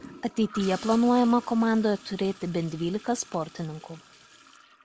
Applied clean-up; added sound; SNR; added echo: none; Toilet flush / Gurgling; 20 dB; none.